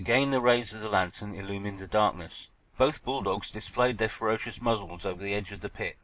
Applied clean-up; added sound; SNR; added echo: none; none; none; none.